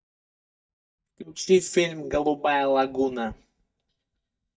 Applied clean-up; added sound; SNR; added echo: neural mask model DeepFilterNet 3.